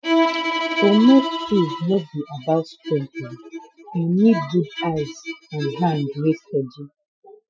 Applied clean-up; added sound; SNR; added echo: classical method Wiener filter.